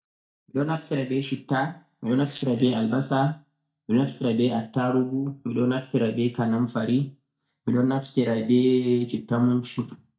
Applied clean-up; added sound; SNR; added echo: neural mask model DeepFilterNet 3.